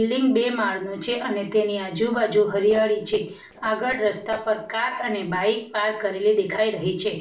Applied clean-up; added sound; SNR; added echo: neural separator model SepFormer DNS4.